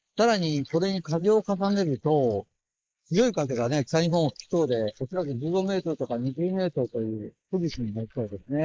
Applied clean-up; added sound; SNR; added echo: neural mask model Resemble Enhance denoiser.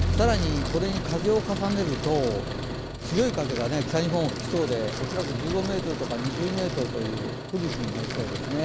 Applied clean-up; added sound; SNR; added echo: none; Truck + Bowed string instrument; 2 dB; none.